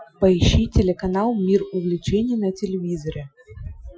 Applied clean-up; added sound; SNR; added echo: classical method Wiener filter.